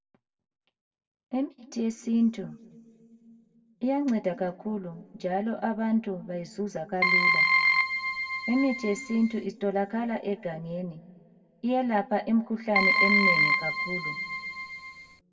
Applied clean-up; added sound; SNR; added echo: none; Keyboard (musical); -4 dB; reverberation time 1.3 s.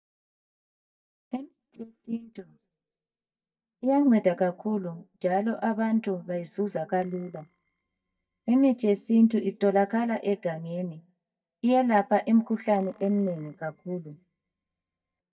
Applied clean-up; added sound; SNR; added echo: neural mask model DeepFilterNet 3.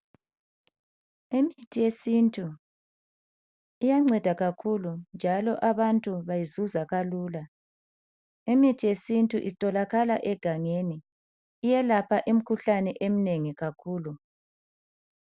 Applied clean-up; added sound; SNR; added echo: none; none; none; none.